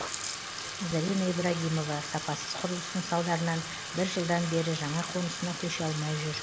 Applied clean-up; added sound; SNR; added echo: none; Bathtub (filling or washing); 6 dB; none.